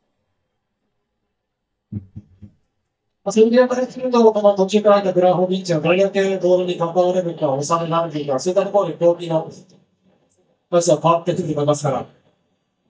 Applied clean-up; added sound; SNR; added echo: neural mask model DeepFilterNet 3.